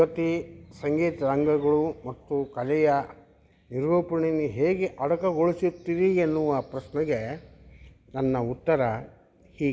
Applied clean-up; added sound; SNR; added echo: none; none; none; none.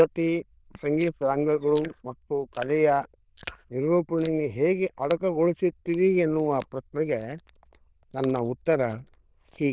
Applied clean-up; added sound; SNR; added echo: neural diffusion model UNIVERSE++.